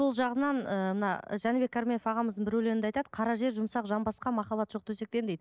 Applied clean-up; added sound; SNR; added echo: none; none; none; none.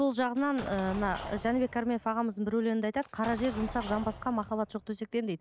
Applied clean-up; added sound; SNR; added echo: none; Explosion; 13 dB; none.